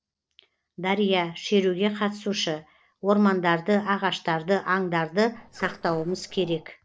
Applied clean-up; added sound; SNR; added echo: neural separator model SepFormer DNS4.